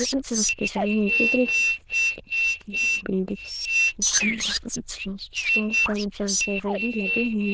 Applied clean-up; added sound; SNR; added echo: neural diffusion model UNIVERSE++.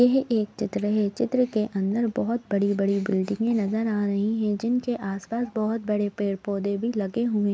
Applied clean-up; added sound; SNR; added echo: none; none; none; none.